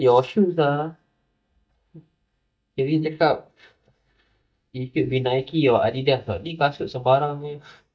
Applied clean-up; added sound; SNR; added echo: neural mask model DeepFilterNet 3.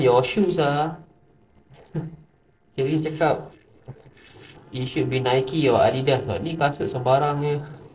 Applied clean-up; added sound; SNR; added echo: neural separator model SepFormer DNS4.